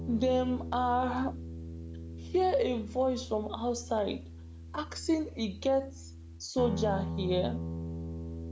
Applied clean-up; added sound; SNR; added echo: none; Guitar; 7 dB; none.